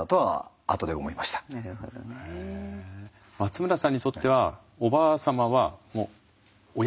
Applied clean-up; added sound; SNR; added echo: none; none; none; none.